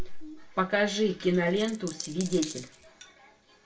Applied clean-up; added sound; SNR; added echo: none; Coin (dropping); 13 dB; reverberation time 0.2 s.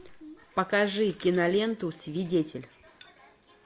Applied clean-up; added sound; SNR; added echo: none; none; none; none.